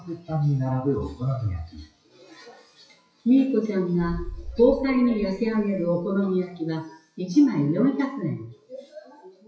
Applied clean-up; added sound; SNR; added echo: classical method WPE with log-MMSE.